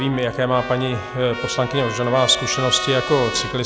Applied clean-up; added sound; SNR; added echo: none; Trumpet + Trumpet; 9 dB; none.